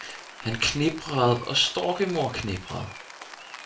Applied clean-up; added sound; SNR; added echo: none; Rain; 15 dB; reverberation time 0.3 s.